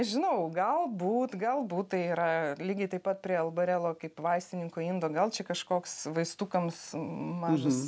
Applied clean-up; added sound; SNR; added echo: none; none; none; none.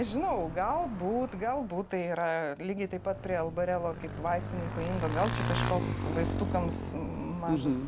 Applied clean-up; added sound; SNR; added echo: none; Motorcycle / Engine; 4 dB; none.